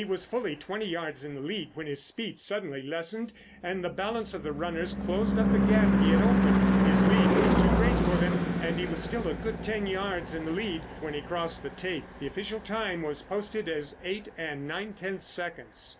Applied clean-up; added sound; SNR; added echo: none; Car passing by / Engine / Truck; -4 dB; none.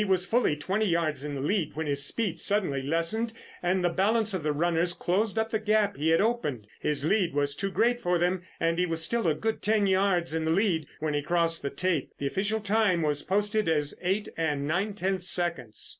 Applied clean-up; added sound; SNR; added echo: none; none; none; none.